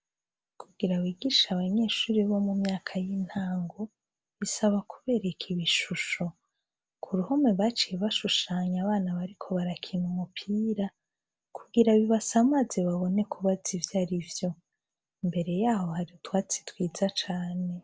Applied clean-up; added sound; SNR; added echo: none; none; none; none.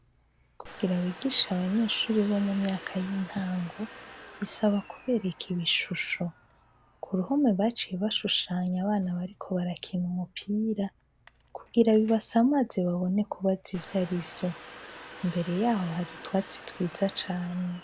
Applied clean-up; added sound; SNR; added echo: none; Domestic sounds, home sounds; 19 dB; none.